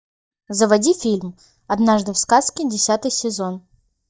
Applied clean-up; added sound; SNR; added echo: neural mask model DeepFilterNet 3.